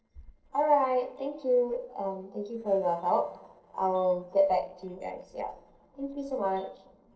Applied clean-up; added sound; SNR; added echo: neural separator model SepFormer DNS4.